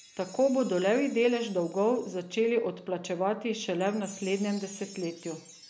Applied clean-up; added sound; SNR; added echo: none; Chime; 10 dB; none.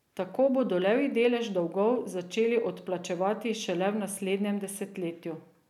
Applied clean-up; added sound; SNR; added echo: none; none; none; none.